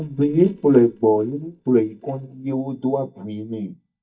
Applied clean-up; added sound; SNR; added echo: neural mask model DeepFilterNet 3.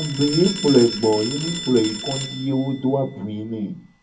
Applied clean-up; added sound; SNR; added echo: none; Telephone; 10 dB; reverberation time 0.3 s.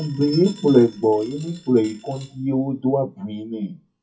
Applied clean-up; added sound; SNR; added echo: classical method WPE with log-MMSE.